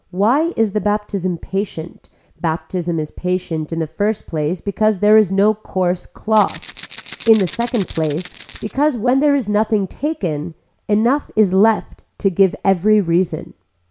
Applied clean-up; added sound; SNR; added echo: none; Rattle (instrument); 10 dB; none.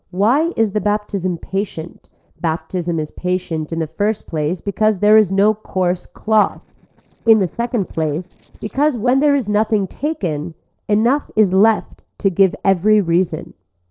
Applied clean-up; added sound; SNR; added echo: neural separator model SepFormer DNS4.